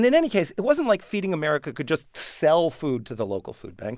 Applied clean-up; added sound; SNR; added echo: none; none; none; none.